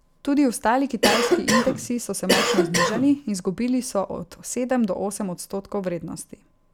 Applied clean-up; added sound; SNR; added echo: none; Cough; -3 dB; none.